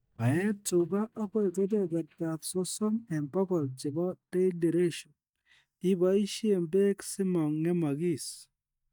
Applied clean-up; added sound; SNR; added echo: neural mask model DeepFilterNet 3.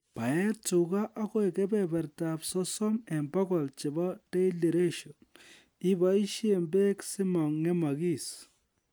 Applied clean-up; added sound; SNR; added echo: none; none; none; none.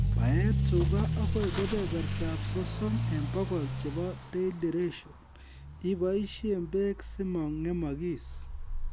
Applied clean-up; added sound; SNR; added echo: none; Accelerating, revving, vroom / Motor vehicle (road); -1 dB; none.